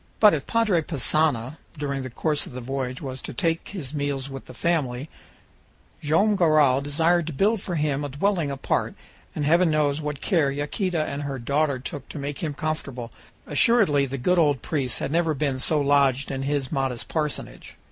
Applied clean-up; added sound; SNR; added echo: none; none; none; none.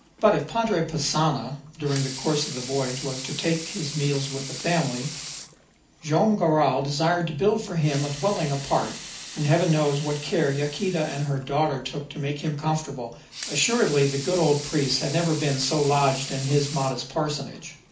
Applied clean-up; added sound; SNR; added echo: none; Sink (filling or washing) / Water tap, faucet / Liquid; 13 dB; reverberation time 0.4 s.